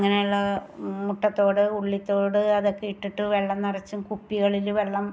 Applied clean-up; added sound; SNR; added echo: none; none; none; none.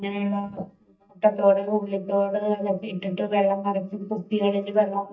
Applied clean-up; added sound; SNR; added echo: neural mask model DeepFilterNet 3.